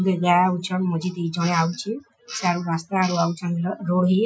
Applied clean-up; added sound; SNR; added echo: classical method Wiener filter.